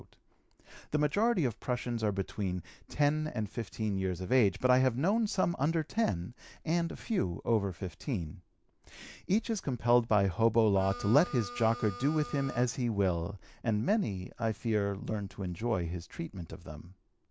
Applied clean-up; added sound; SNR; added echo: none; Harmonica; 13 dB; none.